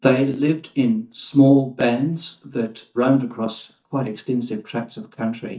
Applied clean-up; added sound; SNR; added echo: neural mask model DeepFilterNet 3.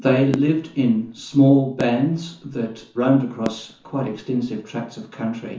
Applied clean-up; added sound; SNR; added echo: none; Fireworks; 16 dB; reverberation time 0.9 s.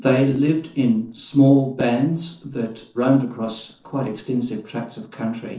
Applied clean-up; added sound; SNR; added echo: neural separator model SepFormer DNS4.